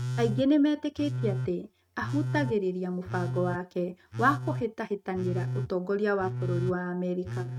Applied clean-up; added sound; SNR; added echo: neural mask model RNNoise.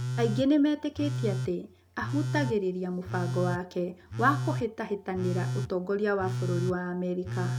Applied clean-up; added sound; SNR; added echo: none; Telephone; 4 dB; none.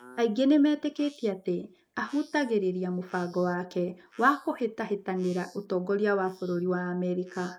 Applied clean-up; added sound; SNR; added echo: neural mask model Resemble Enhance denoiser.